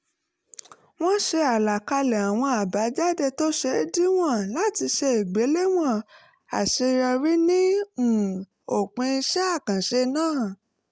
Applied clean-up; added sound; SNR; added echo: none; none; none; none.